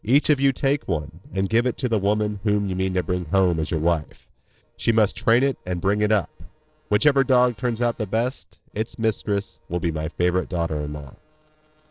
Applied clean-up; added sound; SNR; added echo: neural separator model SepFormer DNS4.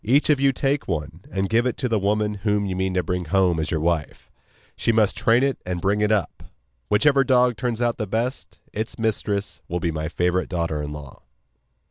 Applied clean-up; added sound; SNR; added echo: none; none; none; none.